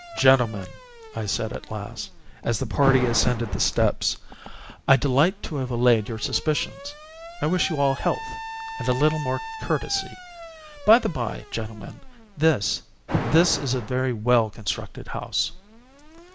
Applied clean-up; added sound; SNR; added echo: none; Alarm; 12 dB; none.